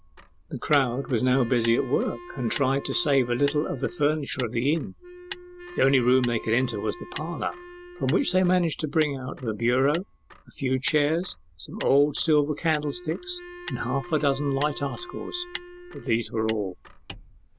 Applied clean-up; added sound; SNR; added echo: none; Motor vehicle (road) + Wind instrument, woodwind instrument; 15 dB; none.